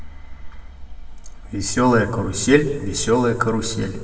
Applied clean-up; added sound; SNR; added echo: none; none; none; reverberation time 1.7 s.